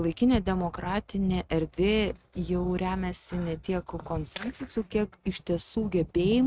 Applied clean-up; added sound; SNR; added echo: neural mask model RNNoise.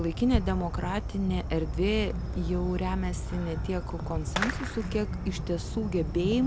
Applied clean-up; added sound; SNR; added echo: none; Fireworks; 2 dB; none.